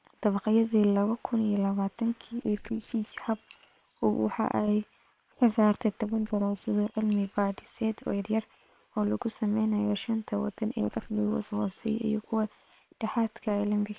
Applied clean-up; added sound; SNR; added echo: neural separator model SepFormer WHAM!.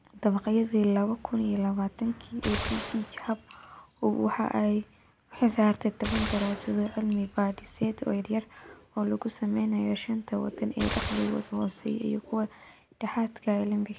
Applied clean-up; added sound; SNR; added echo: none; Gunshot, gunfire; 10 dB; none.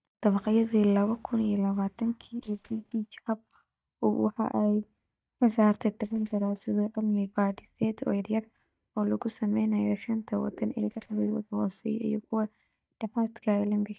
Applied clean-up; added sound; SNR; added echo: neural mask model DeepFilterNet 3.